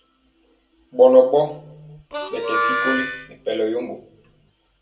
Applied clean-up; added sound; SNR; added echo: none; Harmonica; 3 dB; reverberation time 0.2 s.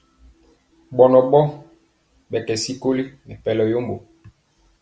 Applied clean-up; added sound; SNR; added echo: none; none; none; none.